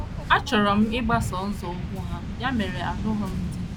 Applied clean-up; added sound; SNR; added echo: none; Waves, surf; 5 dB; none.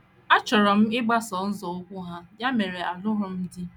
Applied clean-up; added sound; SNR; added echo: none; none; none; none.